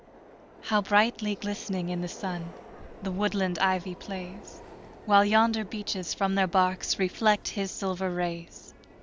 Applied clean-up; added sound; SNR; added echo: none; Subway, metro, underground; 19 dB; none.